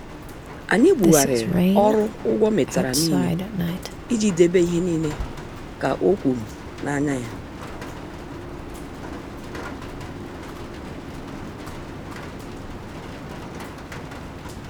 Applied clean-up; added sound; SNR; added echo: none; Rain; 5 dB; none.